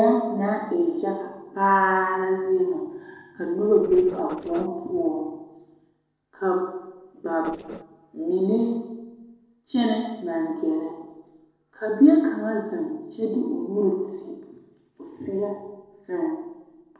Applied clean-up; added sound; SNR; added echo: neural separator model SepFormer DNS4.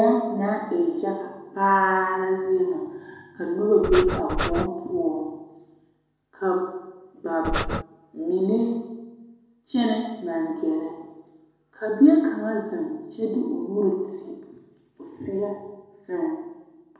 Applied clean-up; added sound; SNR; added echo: none; Breathing; 0 dB; reverberation time 0.9 s.